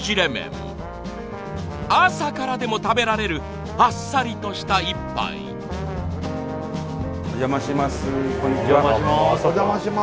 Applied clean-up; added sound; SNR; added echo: none; none; none; none.